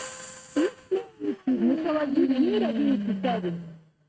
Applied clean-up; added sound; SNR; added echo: neural mask model RNNoise.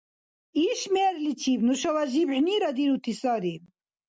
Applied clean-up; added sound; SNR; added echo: none; none; none; none.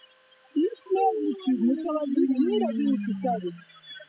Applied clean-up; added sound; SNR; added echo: classical method spectral subtraction.